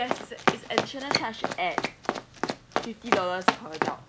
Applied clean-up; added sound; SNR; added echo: none; Run; -5 dB; none.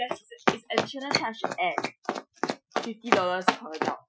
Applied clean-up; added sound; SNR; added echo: classical method Wiener filter.